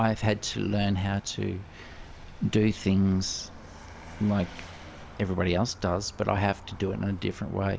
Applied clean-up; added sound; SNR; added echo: none; Vehicle; 16 dB; none.